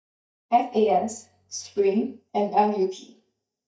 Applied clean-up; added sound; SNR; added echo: neural mask model DeepFilterNet 3.